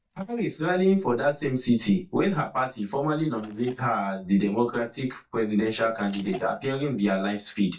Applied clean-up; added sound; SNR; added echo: neural mask model DeepFilterNet 3.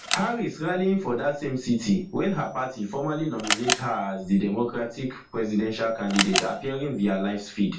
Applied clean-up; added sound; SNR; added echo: none; Camera; 8 dB; reverberation time 0.3 s.